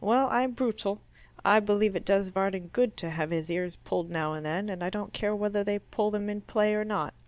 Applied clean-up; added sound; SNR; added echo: none; none; none; none.